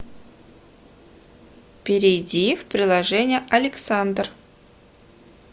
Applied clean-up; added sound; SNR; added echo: none; none; none; none.